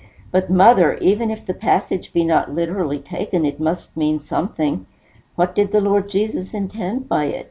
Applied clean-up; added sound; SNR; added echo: none; none; none; none.